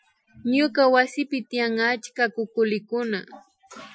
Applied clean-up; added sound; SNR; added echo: classical method Wiener filter.